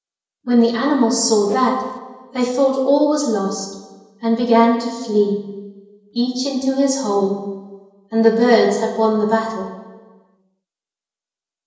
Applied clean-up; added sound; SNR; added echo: none; Whoosh, swoosh, swish; 18 dB; reverberation time 1.0 s.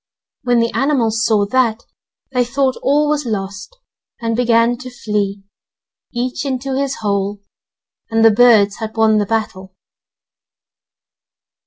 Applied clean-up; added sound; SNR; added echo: none; none; none; none.